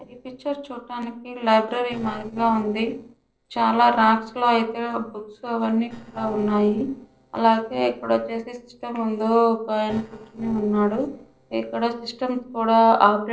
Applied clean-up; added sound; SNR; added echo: neural separator model SepFormer DNS4.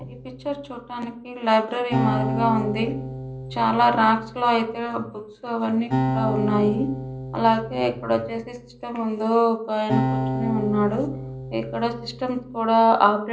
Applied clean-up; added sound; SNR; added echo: none; Acoustic guitar; 6 dB; reverberation time 0.5 s.